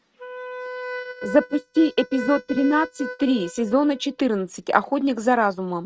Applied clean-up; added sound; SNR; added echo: neural mask model RNNoise.